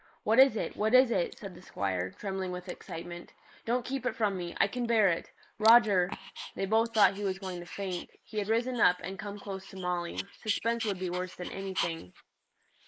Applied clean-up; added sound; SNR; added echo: neural mask model Resemble Enhance denoiser.